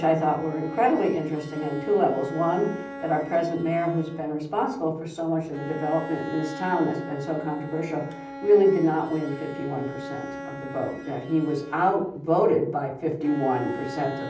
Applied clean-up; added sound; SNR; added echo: none; Bowed string instrument; 13 dB; reverberation time 0.6 s.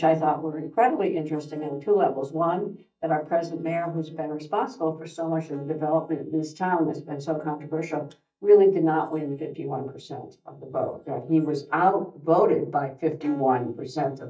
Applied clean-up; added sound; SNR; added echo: neural mask model DeepFilterNet 3.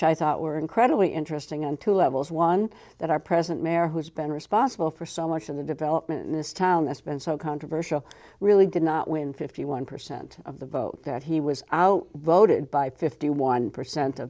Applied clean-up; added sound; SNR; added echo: none; none; none; none.